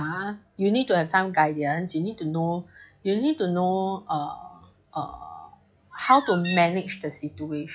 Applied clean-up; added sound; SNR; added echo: classical method log-MMSE.